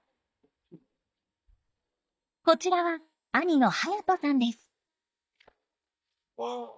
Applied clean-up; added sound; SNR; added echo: neural mask model DeepFilterNet 3.